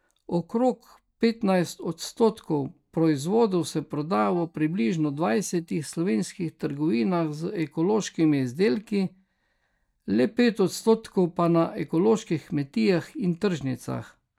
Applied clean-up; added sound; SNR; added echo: neural mask model DeepFilterNet 3.